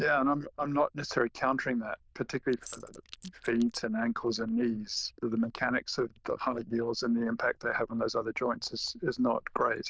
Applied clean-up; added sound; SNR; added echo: neural diffusion model UNIVERSE++.